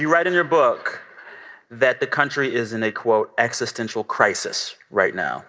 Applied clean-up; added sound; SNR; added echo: none; none; none; none.